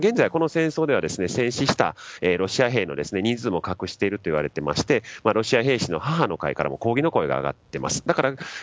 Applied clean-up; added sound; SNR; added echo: none; none; none; none.